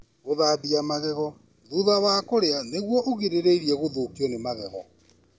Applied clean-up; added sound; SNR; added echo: none; none; none; none.